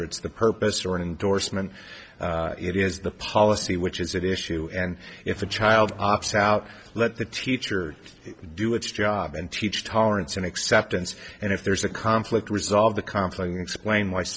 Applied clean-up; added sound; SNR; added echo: none; Engine; 19 dB; none.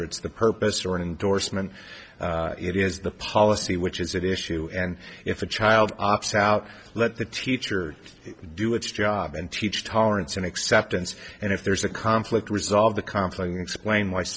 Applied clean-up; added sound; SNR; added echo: none; none; none; none.